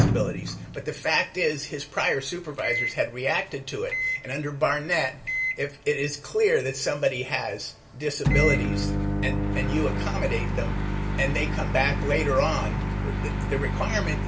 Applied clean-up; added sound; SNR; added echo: none; Microwave oven; 0 dB; reverberation time 0.7 s.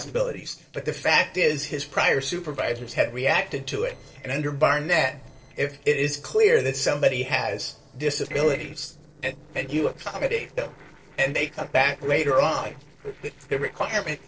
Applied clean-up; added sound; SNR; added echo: neural separator model SepFormer DNS4.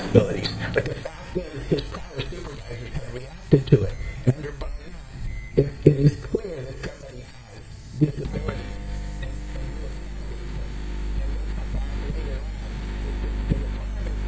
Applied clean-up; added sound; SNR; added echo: neural mask model DeepFilterNet 3.